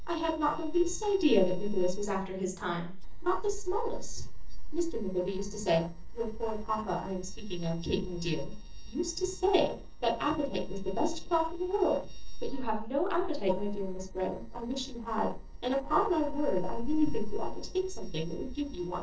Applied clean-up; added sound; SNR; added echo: neural separator model SepFormer DNS4.